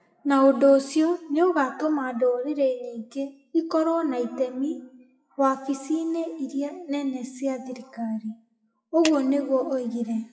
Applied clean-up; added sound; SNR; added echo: classical method WPE with log-MMSE.